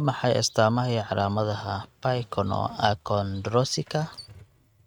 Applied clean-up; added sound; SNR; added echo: neural mask model RNNoise.